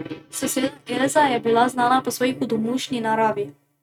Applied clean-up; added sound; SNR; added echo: neural mask model RNNoise.